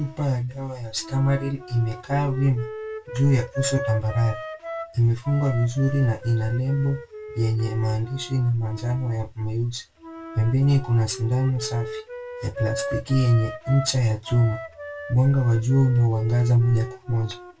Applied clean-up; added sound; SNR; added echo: none; Wind instrument, woodwind instrument; 13 dB; reverberation time 0.2 s.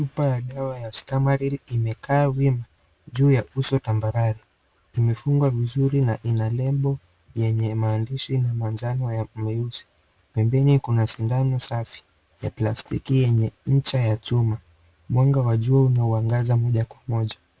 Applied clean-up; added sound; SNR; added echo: none; none; none; none.